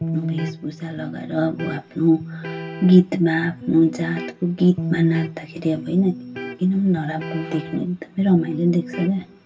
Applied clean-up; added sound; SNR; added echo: none; Electric guitar; 10 dB; reverberation time 0.2 s.